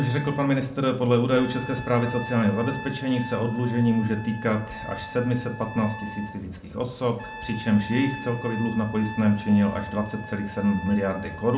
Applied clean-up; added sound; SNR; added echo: none; Trumpet; 14 dB; reverberation time 0.4 s.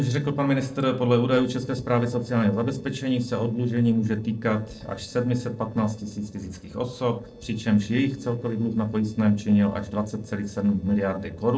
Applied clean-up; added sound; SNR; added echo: neural separator model SepFormer DNS4.